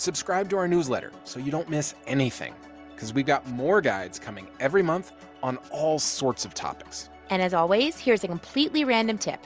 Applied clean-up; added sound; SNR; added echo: none; none; none; none.